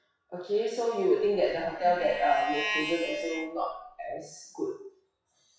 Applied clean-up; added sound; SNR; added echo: classical method WPE with log-MMSE.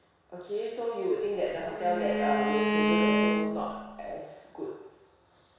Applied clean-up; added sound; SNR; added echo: none; Bowed string instrument; -4 dB; reverberation time 1.1 s.